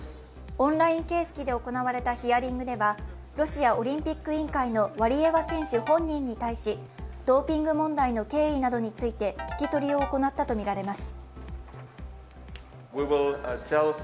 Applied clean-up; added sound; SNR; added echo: none; Ringtone / Keyboard (musical); 13 dB; none.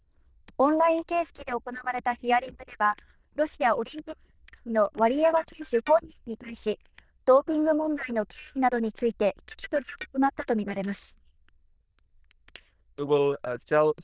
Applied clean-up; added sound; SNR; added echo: neural diffusion model UNIVERSE++.